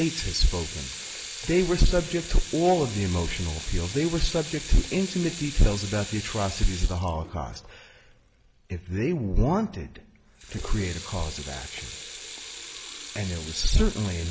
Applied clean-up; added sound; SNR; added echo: none; Sink (filling or washing) / Water tap, faucet; 13 dB; none.